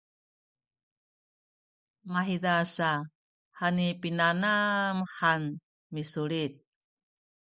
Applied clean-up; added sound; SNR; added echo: none; none; none; none.